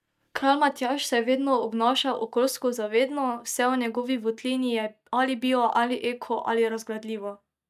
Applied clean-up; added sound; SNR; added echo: neural mask model DeepFilterNet 3.